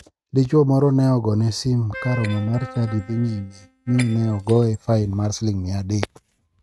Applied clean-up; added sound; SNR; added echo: neural mask model RNNoise.